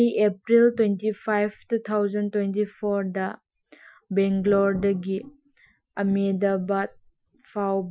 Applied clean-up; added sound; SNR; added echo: classical method Wiener filter.